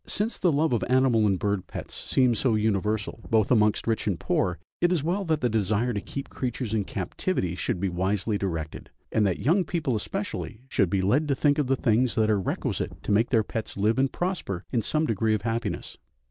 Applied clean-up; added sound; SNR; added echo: none; Wind; 18 dB; none.